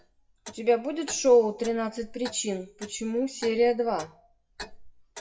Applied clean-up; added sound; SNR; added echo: classical method WPE with log-MMSE.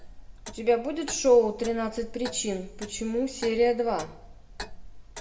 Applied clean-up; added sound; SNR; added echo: none; Clock; 14 dB; reverberation time 0.6 s.